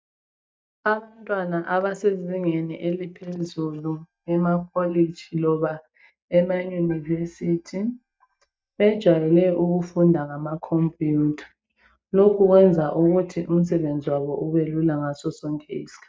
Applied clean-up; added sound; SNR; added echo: neural mask model DeepFilterNet 3.